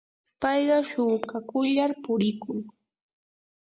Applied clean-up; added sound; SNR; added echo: none; none; none; none.